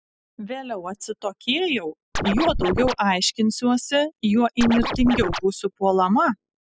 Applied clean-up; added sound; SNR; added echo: classical method spectral subtraction.